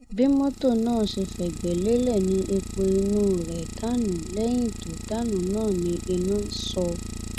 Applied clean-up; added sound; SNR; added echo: none; Idling; 10 dB; none.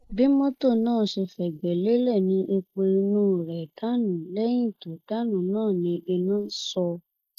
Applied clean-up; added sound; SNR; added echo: neural mask model Resemble Enhance denoiser.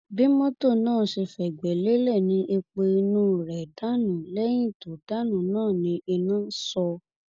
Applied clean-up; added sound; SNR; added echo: none; none; none; none.